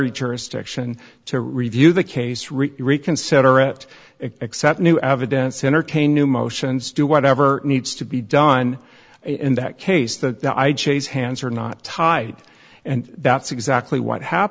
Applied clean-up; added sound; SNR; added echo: none; none; none; none.